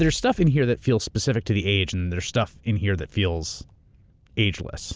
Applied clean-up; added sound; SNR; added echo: none; none; none; none.